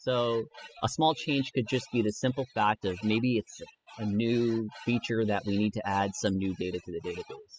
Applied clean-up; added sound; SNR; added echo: classical method spectral subtraction.